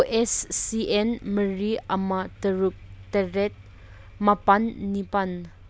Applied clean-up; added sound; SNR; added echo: none; none; none; none.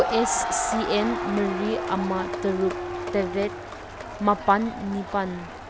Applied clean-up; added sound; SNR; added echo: none; Wind instrument, woodwind instrument + Crowd; 4 dB; none.